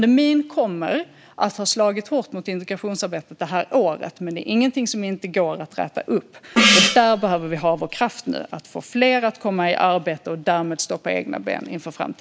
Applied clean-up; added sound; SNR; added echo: none; Gong; -2 dB; none.